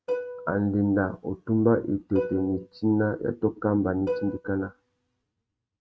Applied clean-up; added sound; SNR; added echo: neural mask model RNNoise.